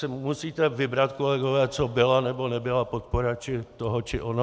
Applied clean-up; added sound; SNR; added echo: none; none; none; none.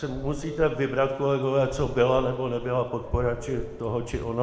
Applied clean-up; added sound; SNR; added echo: none; Subway, metro, underground / Doorbell; 12 dB; reverberation time 0.9 s.